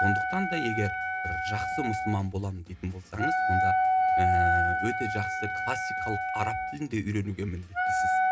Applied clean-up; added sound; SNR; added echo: none; Wind instrument, woodwind instrument; -4 dB; reverberation time 0.3 s.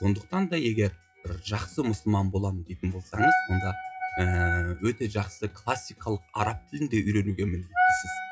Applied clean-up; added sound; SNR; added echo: classical method WPE with log-MMSE.